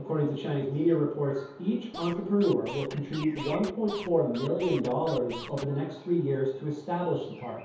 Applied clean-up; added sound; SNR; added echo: none; Scratching (performance technique); 14 dB; reverberation time 0.7 s.